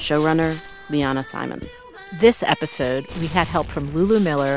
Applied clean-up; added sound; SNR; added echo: none; Gunshot, gunfire; 18 dB; none.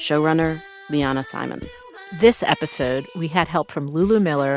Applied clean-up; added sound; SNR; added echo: none; none; none; none.